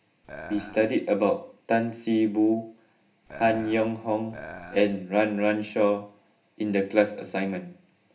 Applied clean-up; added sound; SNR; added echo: none; Burping, eructation; 15 dB; reverberation time 0.3 s.